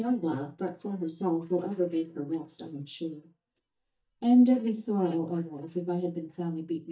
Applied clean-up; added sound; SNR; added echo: neural mask model DeepFilterNet 3.